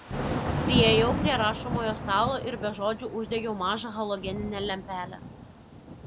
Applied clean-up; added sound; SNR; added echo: none; Thunder / Rain; 3 dB; none.